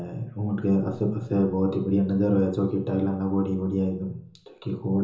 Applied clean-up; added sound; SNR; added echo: none; none; none; reverberation time 0.6 s.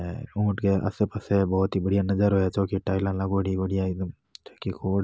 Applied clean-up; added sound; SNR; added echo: none; none; none; none.